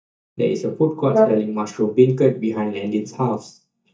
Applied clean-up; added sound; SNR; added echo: neural mask model DeepFilterNet 3.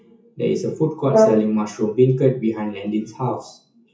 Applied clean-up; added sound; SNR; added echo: classical method WPE with log-MMSE.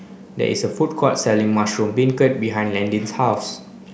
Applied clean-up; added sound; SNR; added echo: none; none; none; none.